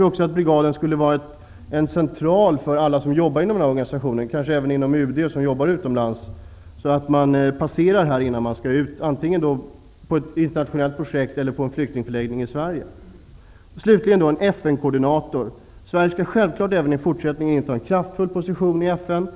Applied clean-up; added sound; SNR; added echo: none; none; none; none.